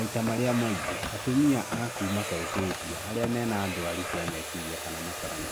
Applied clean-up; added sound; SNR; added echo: none; Domestic sounds, home sounds; 4 dB; none.